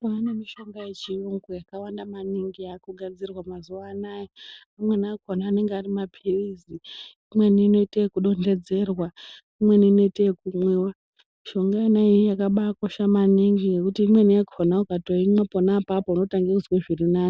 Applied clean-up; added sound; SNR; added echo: none; none; none; none.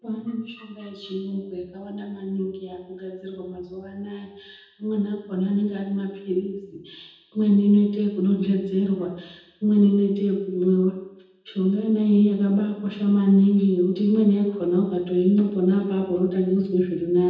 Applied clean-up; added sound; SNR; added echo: none; none; none; reverberation time 0.9 s.